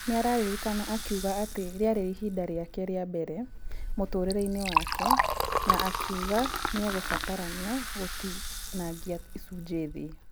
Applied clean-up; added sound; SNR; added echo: none; Liquid; 1 dB; none.